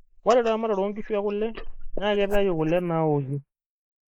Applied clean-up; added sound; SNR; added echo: neural mask model Resemble Enhance denoiser.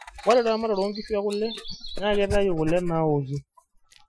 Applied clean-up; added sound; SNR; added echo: classical method Wiener filter.